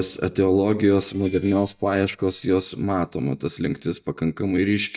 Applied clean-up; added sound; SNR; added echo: neural mask model DeepFilterNet 3.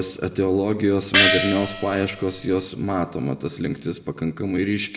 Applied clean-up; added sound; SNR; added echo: none; Gong; -1 dB; reverberation time 1.0 s.